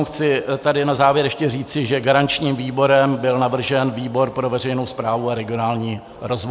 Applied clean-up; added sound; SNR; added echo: none; none; none; none.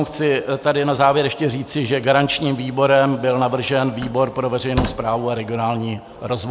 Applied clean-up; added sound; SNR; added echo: none; Slam; 11 dB; none.